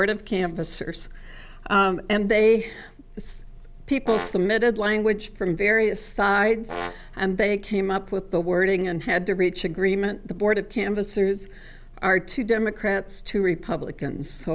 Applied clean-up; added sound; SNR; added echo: none; Brass instrument; 15 dB; none.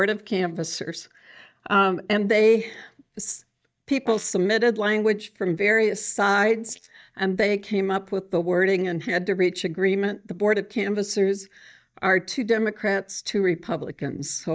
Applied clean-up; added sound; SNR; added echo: neural mask model DeepFilterNet 3.